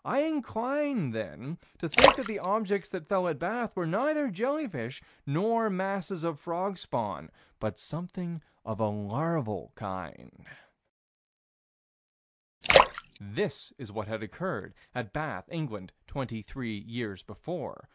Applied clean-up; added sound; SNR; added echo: none; Splash, splatter; -4 dB; none.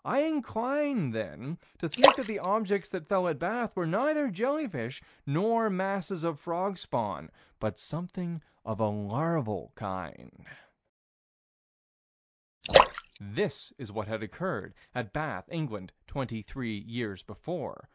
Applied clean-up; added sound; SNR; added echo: neural mask model Resemble Enhance denoiser.